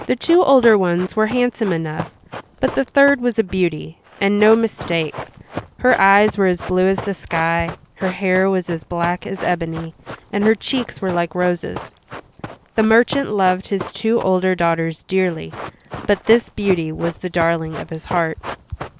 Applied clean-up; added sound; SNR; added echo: none; Run; 15 dB; none.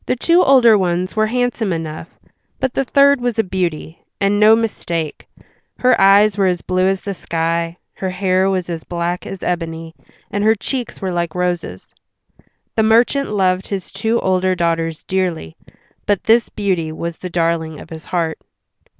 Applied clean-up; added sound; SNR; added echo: none; none; none; none.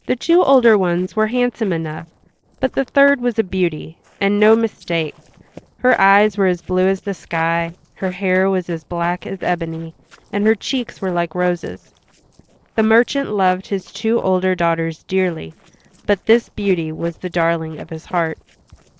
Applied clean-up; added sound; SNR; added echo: neural separator model SepFormer DNS4.